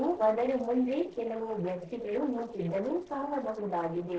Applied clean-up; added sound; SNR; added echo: neural separator model SepFormer DNS4.